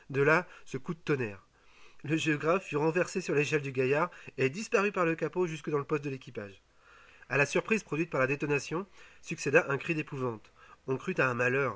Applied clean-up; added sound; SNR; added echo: none; none; none; none.